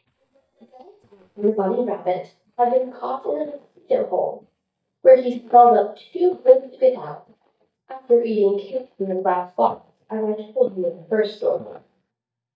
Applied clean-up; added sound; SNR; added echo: neural mask model DeepFilterNet 3.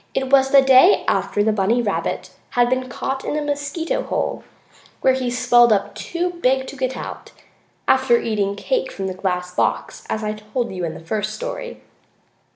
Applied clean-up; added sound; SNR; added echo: none; none; none; none.